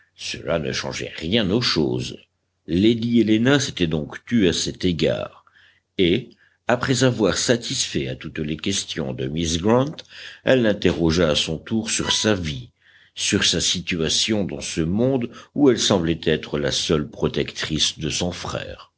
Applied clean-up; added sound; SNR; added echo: neural separator model SepFormer DNS4.